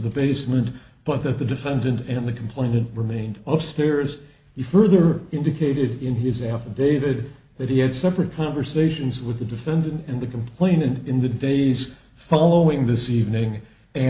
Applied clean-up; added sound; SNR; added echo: none; none; none; none.